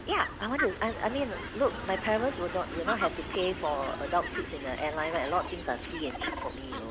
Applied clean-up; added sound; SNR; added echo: none; Fowl; 6 dB; none.